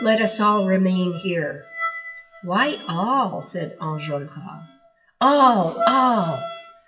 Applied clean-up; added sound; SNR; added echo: classical method WPE with log-MMSE.